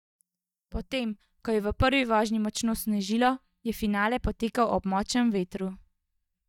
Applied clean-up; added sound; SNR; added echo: neural mask model DeepFilterNet 3.